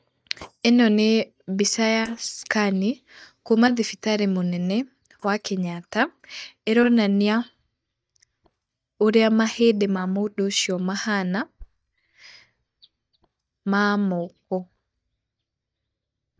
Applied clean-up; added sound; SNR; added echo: neural mask model DeepFilterNet 3.